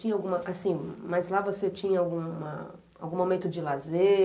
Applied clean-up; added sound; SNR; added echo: none; none; none; none.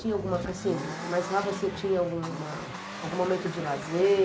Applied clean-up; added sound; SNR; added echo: none; Accelerating, revving, vroom; 9 dB; none.